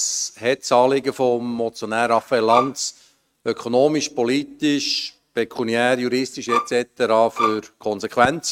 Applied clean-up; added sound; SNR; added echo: neural mask model RNNoise.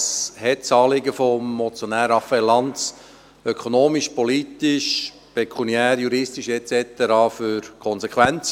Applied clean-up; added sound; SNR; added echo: none; none; none; none.